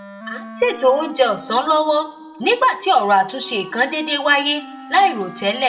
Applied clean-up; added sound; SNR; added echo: none; Wind instrument, woodwind instrument; 17 dB; reverberation time 0.8 s.